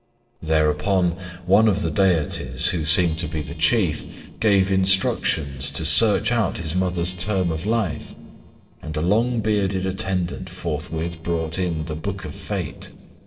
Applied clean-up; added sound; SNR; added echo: neural separator model SepFormer DNS4.